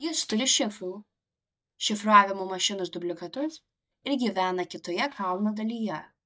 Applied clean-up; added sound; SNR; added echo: neural mask model DeepFilterNet 3.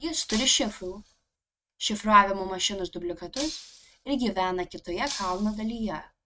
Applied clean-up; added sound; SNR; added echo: neural mask model RNNoise.